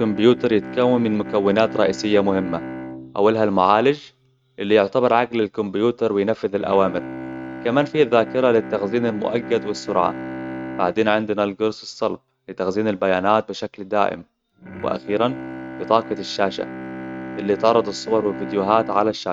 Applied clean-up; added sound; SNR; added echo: neural mask model RNNoise.